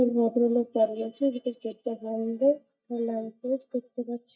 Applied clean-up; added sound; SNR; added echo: neural mask model DeepFilterNet 3.